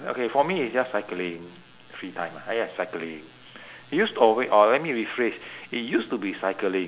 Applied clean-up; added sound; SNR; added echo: none; none; none; none.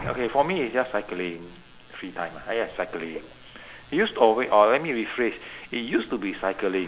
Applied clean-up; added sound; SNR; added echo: none; Waves, surf; 20 dB; none.